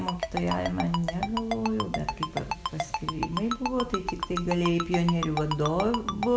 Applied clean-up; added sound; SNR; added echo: none; Ringtone; 5 dB; none.